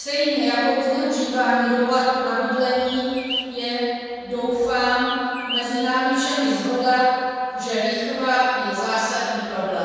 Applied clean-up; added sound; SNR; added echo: none; Bird; 10 dB; reverberation time 2.1 s.